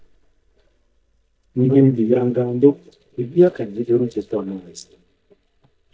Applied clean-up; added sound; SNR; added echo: neural mask model DeepFilterNet 3.